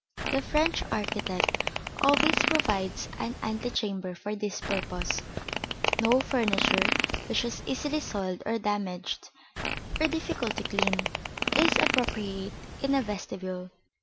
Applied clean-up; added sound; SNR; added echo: none; Fart; 0 dB; none.